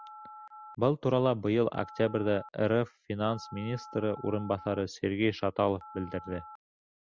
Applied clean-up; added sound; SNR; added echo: none; Telephone; 19 dB; none.